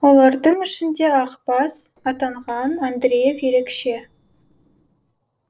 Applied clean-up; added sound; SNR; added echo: neural separator model SepFormer DNS4.